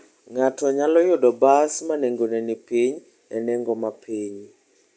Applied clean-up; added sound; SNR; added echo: none; none; none; none.